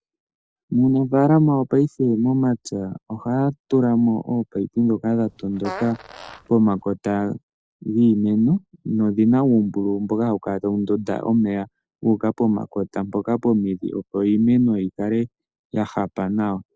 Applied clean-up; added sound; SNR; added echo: neural separator model SepFormer DNS4.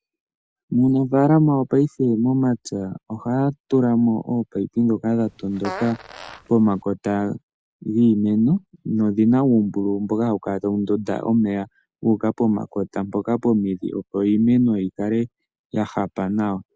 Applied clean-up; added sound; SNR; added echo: none; Fart; 15 dB; none.